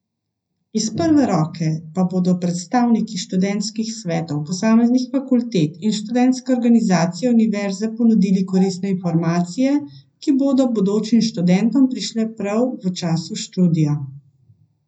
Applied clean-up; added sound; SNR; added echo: none; none; none; reverberation time 0.4 s.